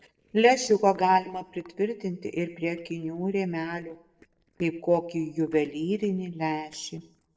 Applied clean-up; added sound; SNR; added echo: neural separator model SepFormer DNS4.